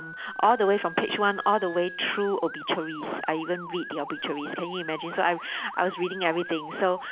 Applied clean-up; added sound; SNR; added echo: none; Motor vehicle (road) / Siren; 12 dB; none.